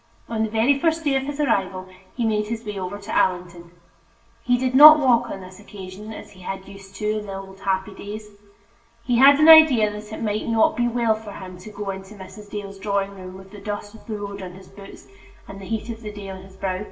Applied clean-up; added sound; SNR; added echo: none; none; none; reverberation time 0.6 s.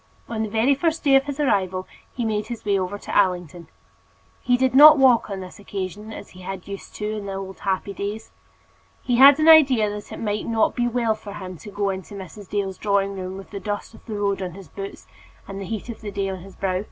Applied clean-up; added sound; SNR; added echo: none; none; none; none.